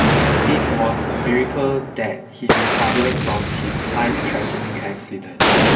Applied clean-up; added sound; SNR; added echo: none; Explosion; -4 dB; reverberation time 2.7 s.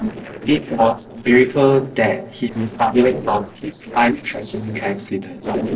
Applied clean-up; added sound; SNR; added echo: neural separator model SepFormer DNS4.